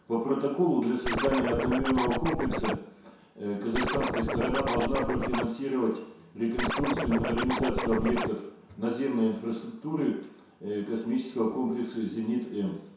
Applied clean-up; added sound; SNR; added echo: none; Scratching (performance technique); 1 dB; reverberation time 0.7 s.